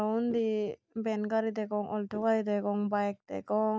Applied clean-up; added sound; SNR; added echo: neural mask model DeepFilterNet 3.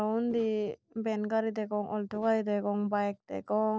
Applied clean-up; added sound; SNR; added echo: neural separator model SepFormer DNS4.